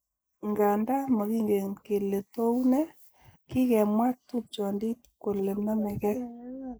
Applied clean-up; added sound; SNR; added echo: neural mask model Resemble Enhance denoiser.